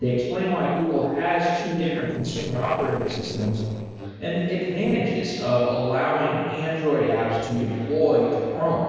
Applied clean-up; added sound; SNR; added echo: neural separator model SepFormer DNS4.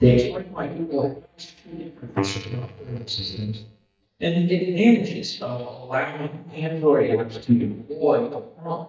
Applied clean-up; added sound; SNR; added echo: neural mask model DeepFilterNet 3.